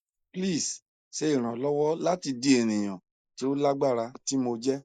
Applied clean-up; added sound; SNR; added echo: neural mask model Resemble Enhance denoiser.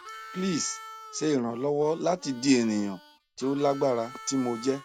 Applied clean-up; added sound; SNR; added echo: none; Harmonica; 17 dB; none.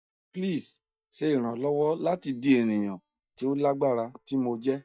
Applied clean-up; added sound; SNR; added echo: neural mask model DeepFilterNet 3.